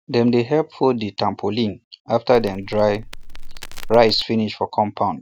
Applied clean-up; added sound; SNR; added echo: none; Crackle; 9 dB; none.